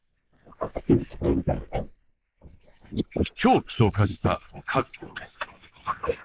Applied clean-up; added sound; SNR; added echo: neural mask model Resemble Enhance denoiser.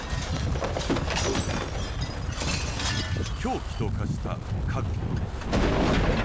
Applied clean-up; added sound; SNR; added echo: none; Wind; 1 dB; none.